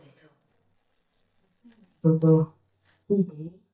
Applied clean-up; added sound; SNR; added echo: neural mask model DeepFilterNet 3.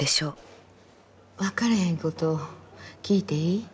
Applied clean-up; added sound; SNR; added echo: none; none; none; none.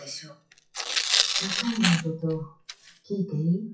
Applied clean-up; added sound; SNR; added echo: classical method WPE with log-MMSE.